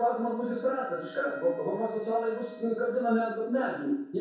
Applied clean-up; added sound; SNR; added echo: none; Wind instrument, woodwind instrument; 20 dB; reverberation time 0.7 s.